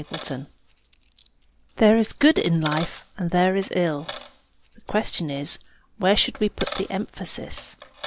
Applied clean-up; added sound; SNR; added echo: none; Coin (dropping); 16 dB; none.